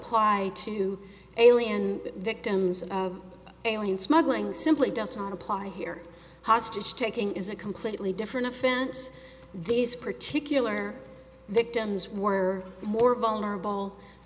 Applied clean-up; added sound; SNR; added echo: none; none; none; none.